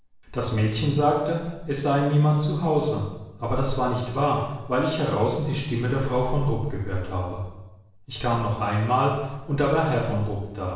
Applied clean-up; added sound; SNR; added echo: none; none; none; reverberation time 0.9 s.